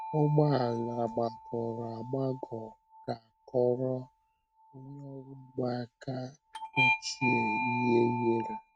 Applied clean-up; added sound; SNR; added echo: neural mask model RNNoise.